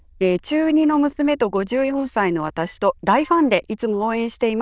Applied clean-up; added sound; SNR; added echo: neural diffusion model UNIVERSE++.